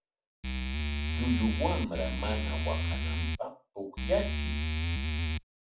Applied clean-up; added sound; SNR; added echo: none; Musical instrument; -5 dB; reverberation time 0.2 s.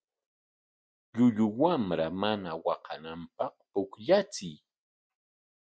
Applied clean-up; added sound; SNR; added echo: none; none; none; none.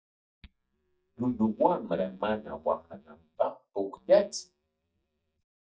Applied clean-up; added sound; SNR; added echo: neural mask model DeepFilterNet 3.